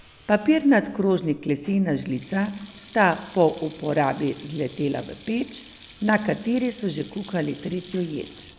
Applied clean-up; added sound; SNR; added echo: none; Sink (filling or washing); 17 dB; none.